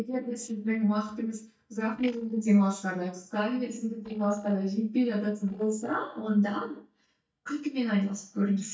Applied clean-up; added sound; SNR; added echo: neural mask model DeepFilterNet 3.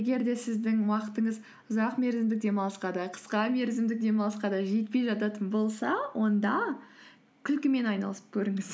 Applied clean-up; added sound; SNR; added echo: none; none; none; none.